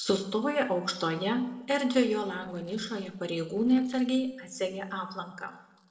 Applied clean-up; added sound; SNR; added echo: neural separator model SepFormer DNS4.